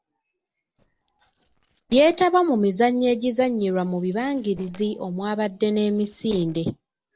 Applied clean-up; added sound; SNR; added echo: neural separator model SepFormer DNS4.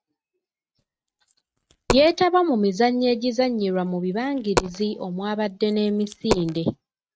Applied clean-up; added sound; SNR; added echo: neural mask model RNNoise.